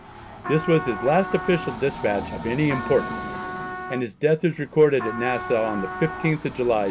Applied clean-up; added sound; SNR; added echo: none; Trumpet + Train; 9 dB; none.